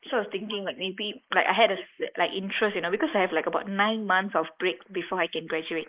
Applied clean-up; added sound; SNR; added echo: neural mask model Resemble Enhance denoiser.